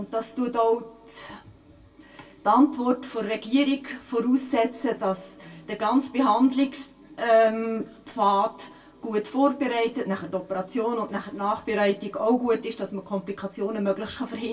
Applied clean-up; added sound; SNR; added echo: none; none; none; reverberation time 0.2 s.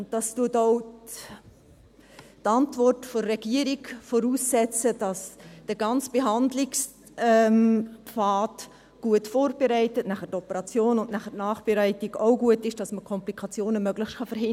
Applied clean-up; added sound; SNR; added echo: none; none; none; none.